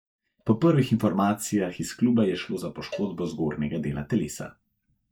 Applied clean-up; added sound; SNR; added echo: neural mask model DeepFilterNet 3.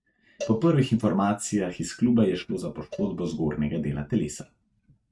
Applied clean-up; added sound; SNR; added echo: neural mask model RNNoise.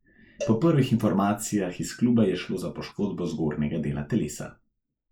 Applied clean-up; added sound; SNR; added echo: neural mask model Resemble Enhance denoiser.